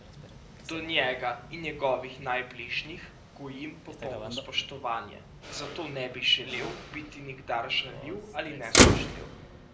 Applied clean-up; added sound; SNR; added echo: none; Motor vehicle (road); -2 dB; reverberation time 0.5 s.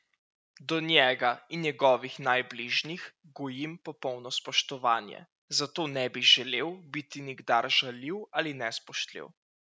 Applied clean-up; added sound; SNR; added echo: none; none; none; none.